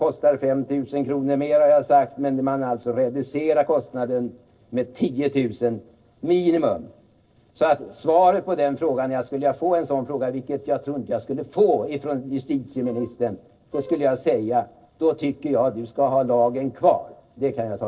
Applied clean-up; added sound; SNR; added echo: neural separator model SepFormer DNS4.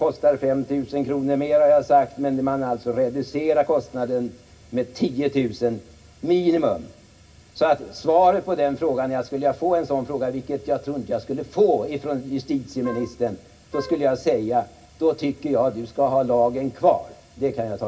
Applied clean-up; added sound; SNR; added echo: none; Wind instrument, woodwind instrument; 18 dB; reverberation time 0.4 s.